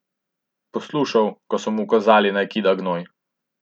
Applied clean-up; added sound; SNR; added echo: none; none; none; none.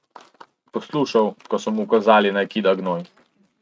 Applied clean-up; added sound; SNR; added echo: neural mask model RNNoise.